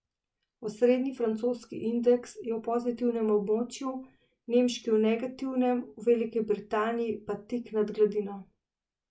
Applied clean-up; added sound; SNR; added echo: none; none; none; none.